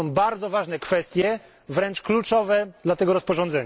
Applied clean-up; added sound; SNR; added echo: none; none; none; none.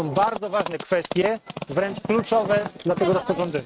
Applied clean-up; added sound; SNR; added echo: neural mask model RNNoise.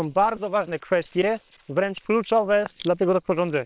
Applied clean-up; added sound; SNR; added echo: neural separator model SepFormer WHAM!.